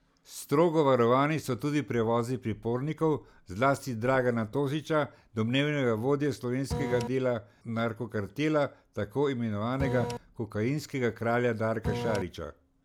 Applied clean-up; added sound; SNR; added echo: none; Printer; 3 dB; none.